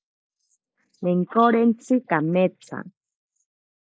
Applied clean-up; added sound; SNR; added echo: neural mask model Resemble Enhance denoiser.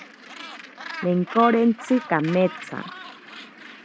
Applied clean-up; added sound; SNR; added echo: none; Gull, seagull; 14 dB; none.